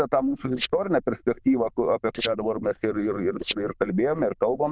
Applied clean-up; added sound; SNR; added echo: neural diffusion model UNIVERSE++.